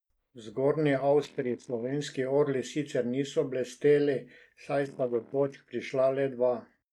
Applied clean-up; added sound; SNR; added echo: neural mask model DeepFilterNet 3.